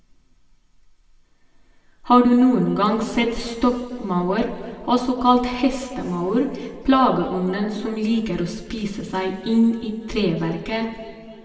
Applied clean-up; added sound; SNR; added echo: none; none; none; reverberation time 1.7 s.